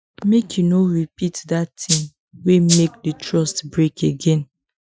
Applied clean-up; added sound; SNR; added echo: classical method Wiener filter.